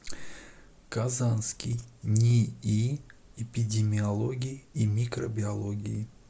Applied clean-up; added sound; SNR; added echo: none; none; none; none.